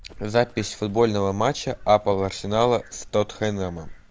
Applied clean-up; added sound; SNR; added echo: none; Run; 19 dB; none.